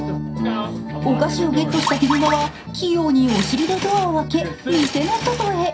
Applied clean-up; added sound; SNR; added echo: none; Subway, metro, underground / Engine; 10 dB; reverberation time 0.3 s.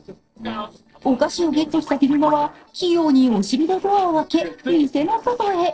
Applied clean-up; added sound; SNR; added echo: neural separator model SepFormer DNS4.